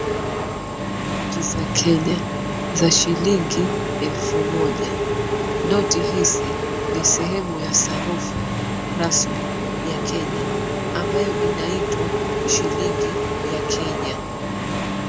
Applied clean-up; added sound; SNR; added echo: none; Engine / Mechanisms; -2 dB; none.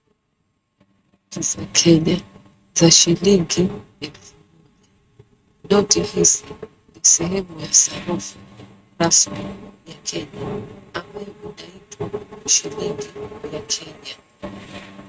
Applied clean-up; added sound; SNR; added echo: neural mask model RNNoise.